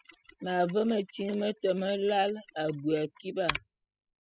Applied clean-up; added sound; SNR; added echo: classical method spectral subtraction.